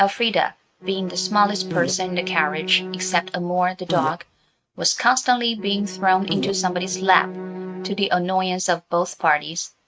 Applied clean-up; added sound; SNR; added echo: neural mask model RNNoise.